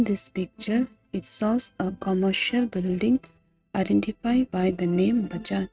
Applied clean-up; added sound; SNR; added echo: neural mask model RNNoise.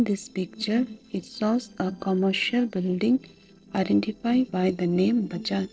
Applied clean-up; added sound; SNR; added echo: neural separator model SepFormer DNS4.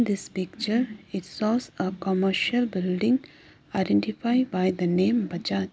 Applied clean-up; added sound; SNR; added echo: none; none; none; none.